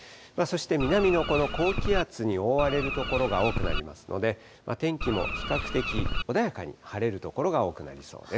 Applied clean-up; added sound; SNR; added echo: none; Bird; 2 dB; none.